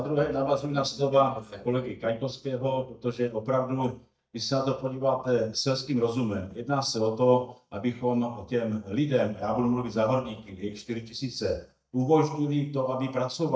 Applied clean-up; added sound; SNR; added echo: neural mask model DeepFilterNet 3.